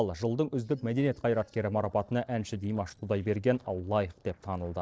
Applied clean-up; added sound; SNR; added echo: neural separator model SepFormer DNS4.